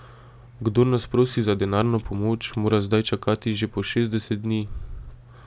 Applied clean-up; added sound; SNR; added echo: none; none; none; none.